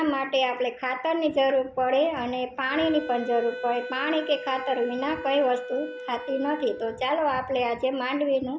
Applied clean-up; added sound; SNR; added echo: none; Wind instrument, woodwind instrument; 14 dB; none.